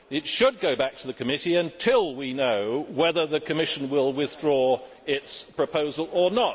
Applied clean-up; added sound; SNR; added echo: none; none; none; none.